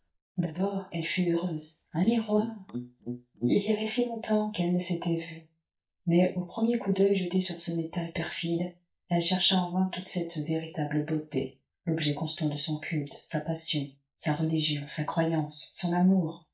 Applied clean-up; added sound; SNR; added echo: neural mask model DeepFilterNet 3.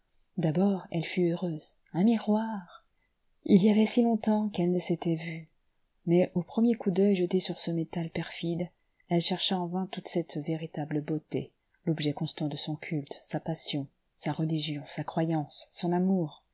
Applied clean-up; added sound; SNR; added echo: none; none; none; none.